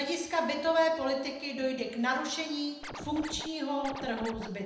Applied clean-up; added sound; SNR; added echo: none; Scratching (performance technique); 11 dB; reverberation time 0.8 s.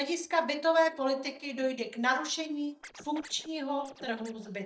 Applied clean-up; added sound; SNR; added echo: neural mask model DeepFilterNet 3.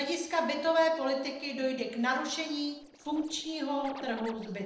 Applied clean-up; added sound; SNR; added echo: neural separator model SepFormer DNS4.